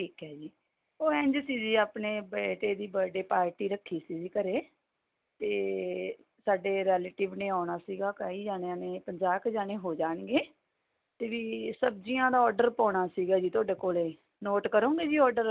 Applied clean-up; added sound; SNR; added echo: none; none; none; none.